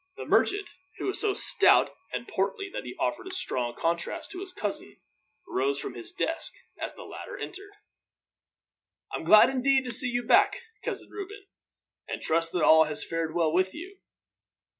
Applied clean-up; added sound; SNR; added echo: none; none; none; none.